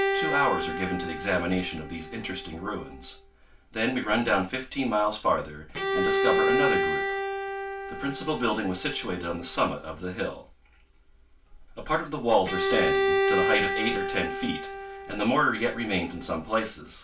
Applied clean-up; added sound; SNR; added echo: none; Bowed string instrument; 2 dB; reverberation time 0.2 s.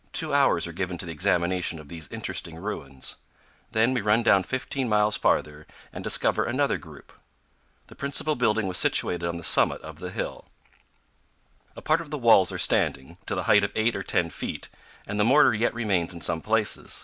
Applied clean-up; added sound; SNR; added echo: none; none; none; none.